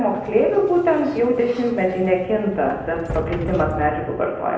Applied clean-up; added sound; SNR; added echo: none; Sliding door; 12 dB; reverberation time 0.9 s.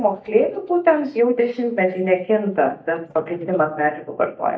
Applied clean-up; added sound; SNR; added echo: neural mask model DeepFilterNet 3.